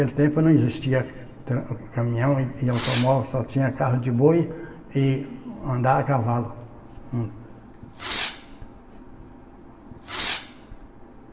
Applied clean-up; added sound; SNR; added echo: none; Fireworks; 5 dB; reverberation time 3.0 s.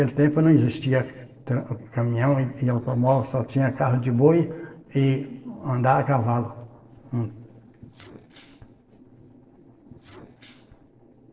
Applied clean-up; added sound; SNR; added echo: neural separator model SepFormer DNS4.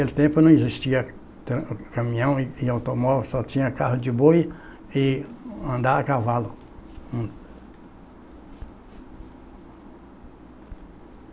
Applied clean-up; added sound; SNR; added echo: none; none; none; none.